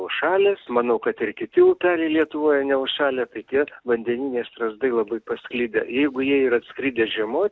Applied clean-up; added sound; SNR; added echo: none; none; none; none.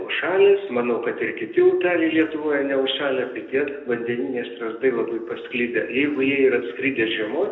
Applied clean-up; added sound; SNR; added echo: none; none; none; reverberation time 0.8 s.